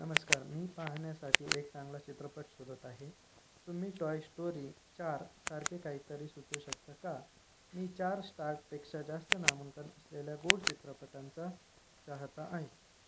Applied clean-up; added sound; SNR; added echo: none; Tick; -2 dB; none.